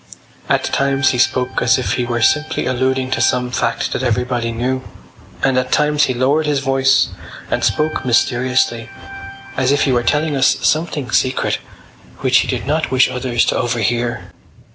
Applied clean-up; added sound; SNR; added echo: none; Organ; 15 dB; none.